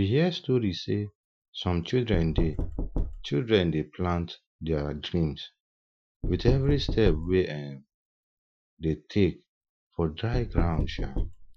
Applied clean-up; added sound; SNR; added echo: classical method Wiener filter.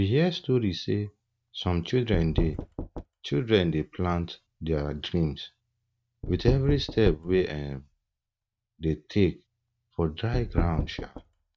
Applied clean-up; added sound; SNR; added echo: neural mask model RNNoise.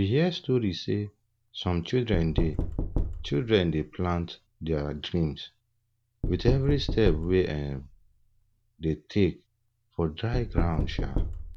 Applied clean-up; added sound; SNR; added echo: none; Knock; 4 dB; none.